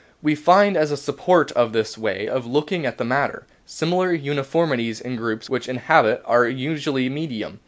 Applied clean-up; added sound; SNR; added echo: none; none; none; none.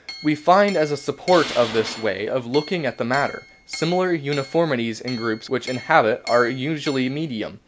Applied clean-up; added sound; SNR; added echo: none; Tools + Chink, clink; 15 dB; none.